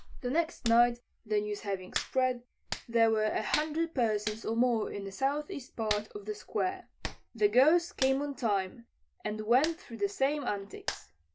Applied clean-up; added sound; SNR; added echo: none; Hands; 13 dB; none.